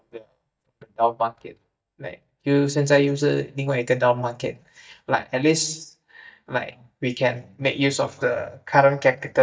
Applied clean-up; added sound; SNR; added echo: neural mask model DeepFilterNet 3.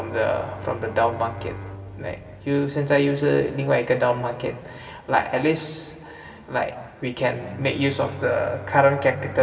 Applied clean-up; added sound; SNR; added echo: none; Bowed string instrument; 17 dB; reverberation time 2.0 s.